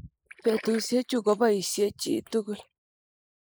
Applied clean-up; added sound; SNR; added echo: neural mask model Resemble Enhance denoiser.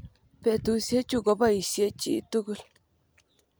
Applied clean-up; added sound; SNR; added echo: none; none; none; none.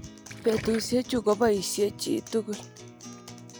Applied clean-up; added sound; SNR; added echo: none; Gurgling + Acoustic guitar; 15 dB; none.